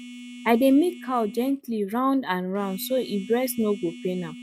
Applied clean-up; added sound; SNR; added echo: neural mask model RNNoise.